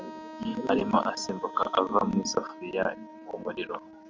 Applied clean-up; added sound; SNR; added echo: none; Wind instrument, woodwind instrument; 14 dB; none.